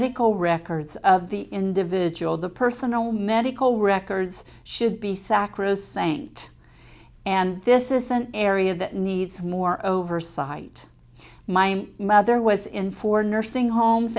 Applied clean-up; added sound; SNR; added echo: none; none; none; none.